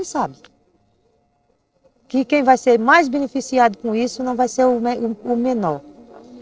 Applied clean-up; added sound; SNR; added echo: neural separator model SepFormer DNS4.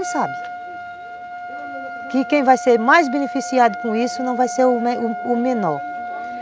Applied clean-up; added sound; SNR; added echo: none; Trumpet; 9 dB; none.